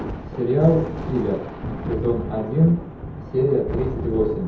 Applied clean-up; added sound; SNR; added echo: none; Thunder; 8 dB; reverberation time 0.5 s.